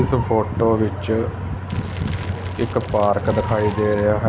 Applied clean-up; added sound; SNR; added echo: none; Bird vocalization, bird call, bird song + Crackle; 16 dB; none.